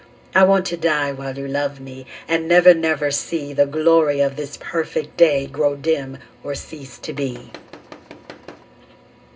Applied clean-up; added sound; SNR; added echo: none; Tools; 19 dB; reverberation time 0.2 s.